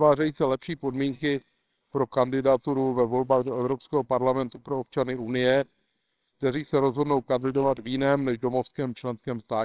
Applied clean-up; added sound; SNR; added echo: neural separator model SepFormer WHAMR!.